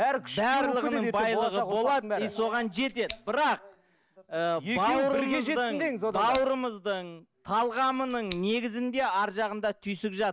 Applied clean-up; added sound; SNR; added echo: none; Scissors; 17 dB; none.